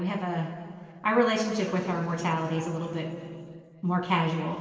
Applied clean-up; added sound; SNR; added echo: neural separator model SepFormer DNS4.